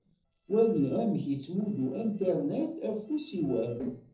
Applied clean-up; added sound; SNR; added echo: neural separator model SepFormer DNS4.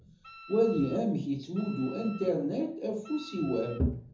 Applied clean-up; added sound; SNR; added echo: none; Wind instrument, woodwind instrument; 20 dB; reverberation time 0.5 s.